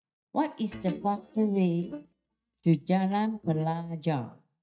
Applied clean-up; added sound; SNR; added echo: neural mask model DeepFilterNet 3.